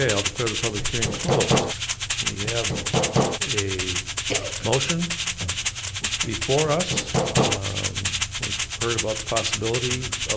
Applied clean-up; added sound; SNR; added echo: none; Rattle (instrument) + Hammer; -2 dB; none.